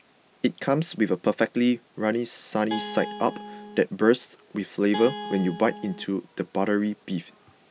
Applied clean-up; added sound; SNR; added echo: none; Guitar; 9 dB; none.